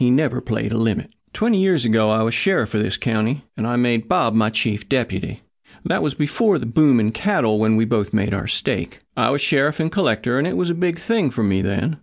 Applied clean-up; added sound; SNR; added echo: none; none; none; none.